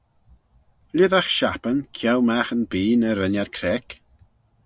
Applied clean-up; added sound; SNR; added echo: none; none; none; none.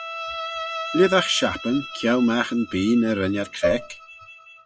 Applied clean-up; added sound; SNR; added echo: classical method log-MMSE.